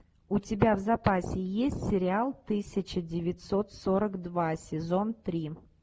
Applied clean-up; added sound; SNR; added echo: none; none; none; none.